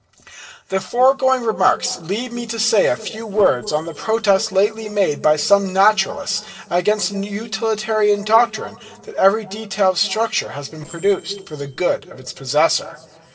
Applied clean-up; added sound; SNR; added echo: neural separator model SepFormer DNS4.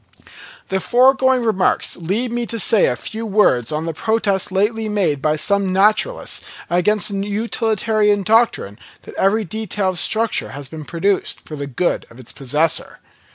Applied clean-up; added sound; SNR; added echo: none; none; none; none.